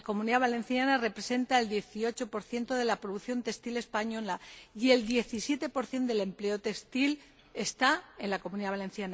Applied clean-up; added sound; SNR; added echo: none; Scissors; 19 dB; none.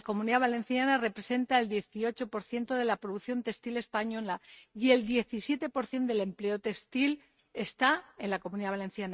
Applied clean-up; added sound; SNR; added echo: neural mask model RNNoise.